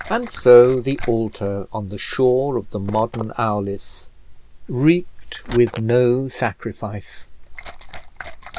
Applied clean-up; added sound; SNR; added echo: neural mask model Resemble Enhance denoiser.